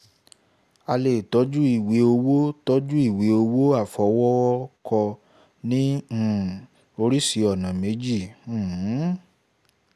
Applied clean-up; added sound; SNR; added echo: none; none; none; none.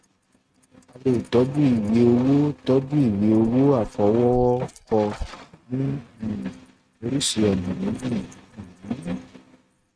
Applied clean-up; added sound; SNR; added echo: neural mask model RNNoise.